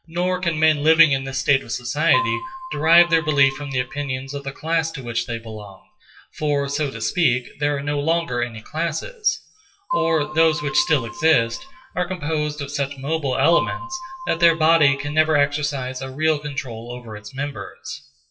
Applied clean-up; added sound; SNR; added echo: classical method WPE with log-MMSE.